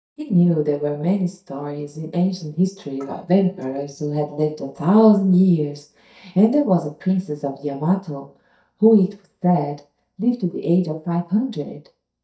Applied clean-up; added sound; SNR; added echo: neural mask model DeepFilterNet 3.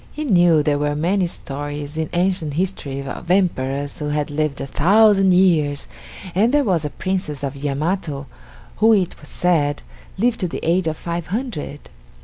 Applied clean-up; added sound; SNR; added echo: none; none; none; none.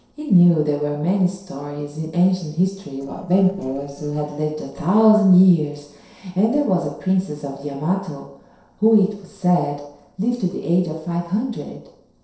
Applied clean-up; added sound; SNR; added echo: neural separator model SepFormer DNS4.